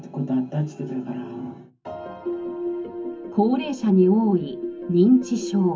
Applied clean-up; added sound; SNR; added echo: none; none; none; reverberation time 0.3 s.